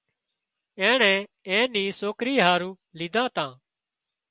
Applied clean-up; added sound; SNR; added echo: none; none; none; none.